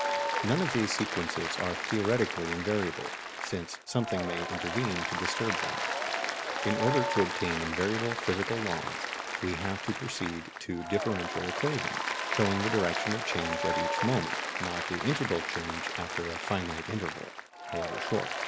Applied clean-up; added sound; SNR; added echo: none; Applause; 1 dB; none.